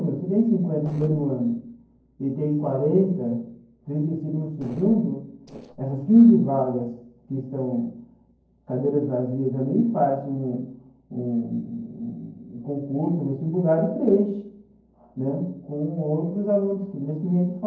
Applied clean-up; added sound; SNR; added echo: neural separator model SepFormer DNS4.